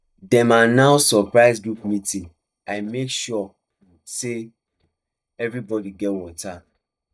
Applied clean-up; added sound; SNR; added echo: neural mask model DeepFilterNet 3.